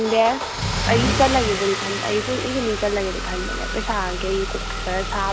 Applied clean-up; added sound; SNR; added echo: none; Engine starting / Car; 2 dB; none.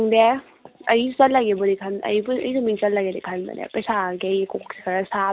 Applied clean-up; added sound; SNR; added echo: none; none; none; none.